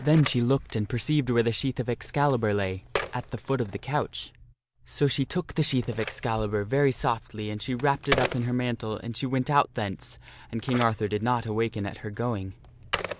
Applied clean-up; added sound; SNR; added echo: none; Telephone; 12 dB; none.